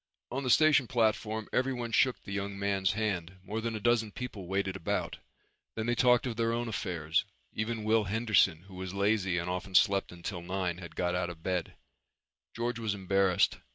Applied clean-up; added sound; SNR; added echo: none; none; none; none.